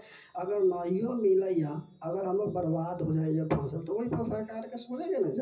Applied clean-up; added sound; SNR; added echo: none; none; none; reverberation time 0.4 s.